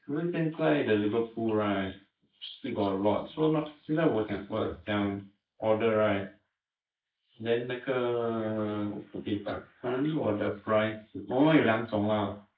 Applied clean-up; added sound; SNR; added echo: neural mask model Resemble Enhance denoiser.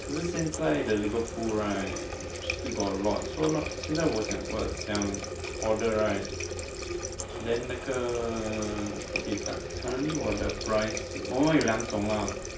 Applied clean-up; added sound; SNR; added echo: none; Water tap, faucet; 6 dB; none.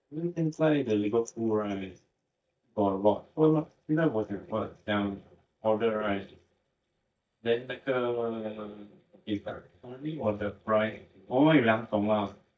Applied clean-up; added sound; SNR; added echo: neural mask model DeepFilterNet 3.